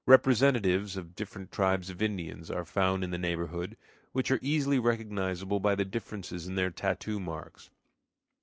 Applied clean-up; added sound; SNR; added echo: none; none; none; none.